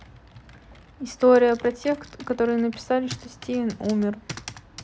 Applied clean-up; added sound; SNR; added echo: none; Computer keyboard; 19 dB; none.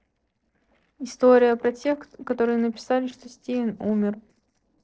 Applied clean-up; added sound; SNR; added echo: neural separator model SepFormer DNS4.